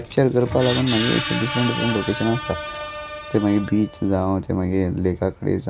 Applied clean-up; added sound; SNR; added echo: none; Screech; 8 dB; none.